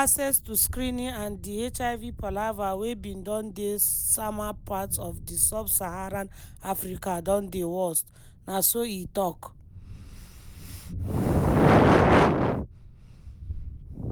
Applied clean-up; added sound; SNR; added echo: none; Thunder; 14 dB; none.